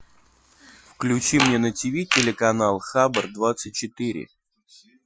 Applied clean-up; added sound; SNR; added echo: classical method Wiener filter.